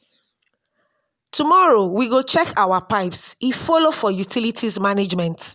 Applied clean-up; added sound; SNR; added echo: none; none; none; none.